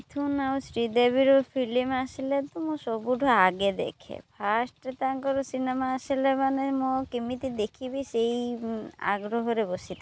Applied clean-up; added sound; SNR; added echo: none; none; none; none.